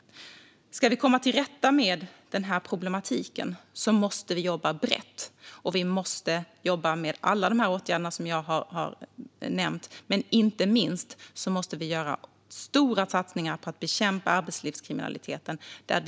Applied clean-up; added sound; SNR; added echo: none; none; none; none.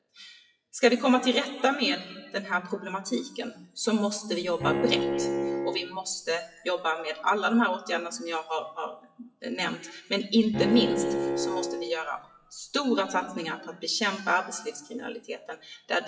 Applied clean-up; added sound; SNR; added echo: classical method WPE with log-MMSE.